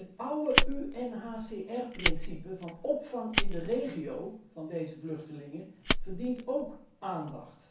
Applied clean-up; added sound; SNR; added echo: none; Fire; -2 dB; reverberation time 0.6 s.